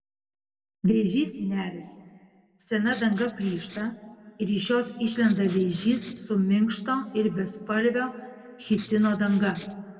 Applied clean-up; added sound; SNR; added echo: neural separator model SepFormer DNS4.